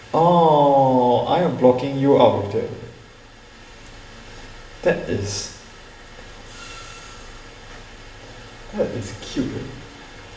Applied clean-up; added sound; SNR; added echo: none; none; none; reverberation time 0.8 s.